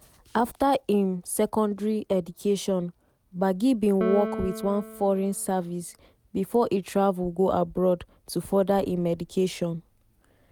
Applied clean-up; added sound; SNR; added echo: none; Piano; 11 dB; none.